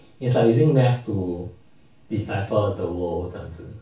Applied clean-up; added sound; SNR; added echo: none; none; none; reverberation time 0.3 s.